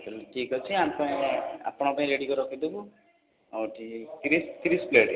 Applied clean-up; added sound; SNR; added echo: none; none; none; none.